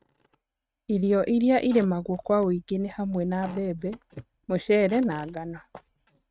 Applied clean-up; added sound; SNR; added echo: neural mask model RNNoise.